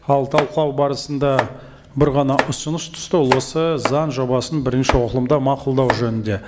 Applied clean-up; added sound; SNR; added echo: none; Domestic sounds, home sounds; 8 dB; none.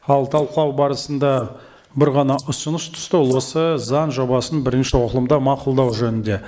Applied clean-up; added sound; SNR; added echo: neural mask model Resemble Enhance denoiser.